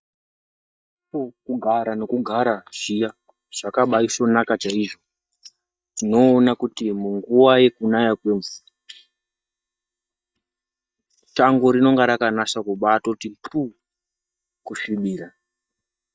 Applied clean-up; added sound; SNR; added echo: neural mask model DeepFilterNet 3.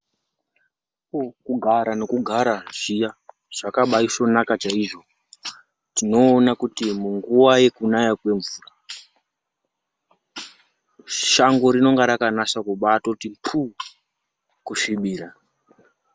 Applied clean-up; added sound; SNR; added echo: none; none; none; none.